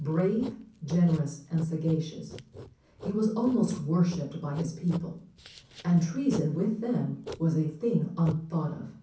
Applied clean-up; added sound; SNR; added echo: none; Writing; 17 dB; reverberation time 0.6 s.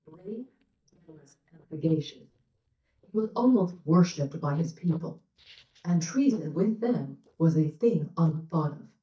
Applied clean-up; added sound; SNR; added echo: neural mask model DeepFilterNet 3.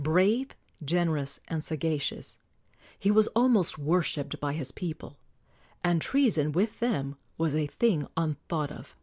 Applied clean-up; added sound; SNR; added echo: none; none; none; none.